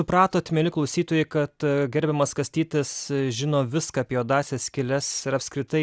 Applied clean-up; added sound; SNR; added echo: none; none; none; none.